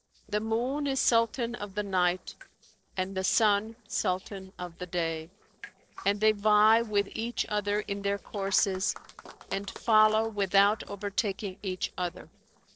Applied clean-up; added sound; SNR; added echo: neural separator model SepFormer DNS4.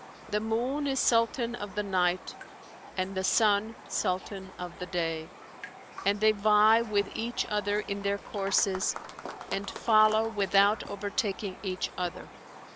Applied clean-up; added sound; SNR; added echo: none; Raindrop + Applause; 15 dB; none.